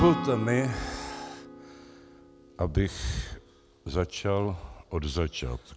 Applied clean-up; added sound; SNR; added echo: none; Acoustic guitar / Strum; 10 dB; none.